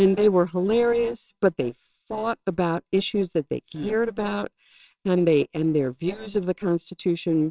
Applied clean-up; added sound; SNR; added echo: neural separator model SepFormer WHAMR!.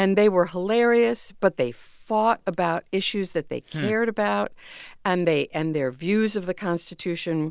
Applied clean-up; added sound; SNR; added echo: none; none; none; none.